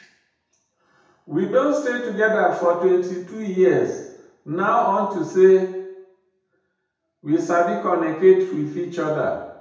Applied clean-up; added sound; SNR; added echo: none; none; none; reverberation time 0.8 s.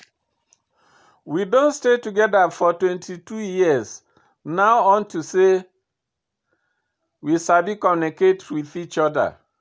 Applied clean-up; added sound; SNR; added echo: none; none; none; none.